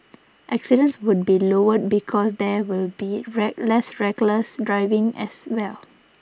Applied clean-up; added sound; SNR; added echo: none; none; none; none.